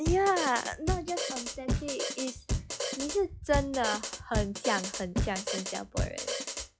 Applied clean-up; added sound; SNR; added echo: classical method log-MMSE.